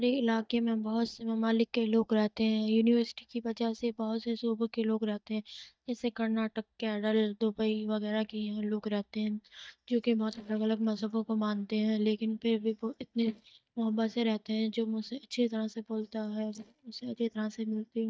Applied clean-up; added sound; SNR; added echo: neural mask model DeepFilterNet 3.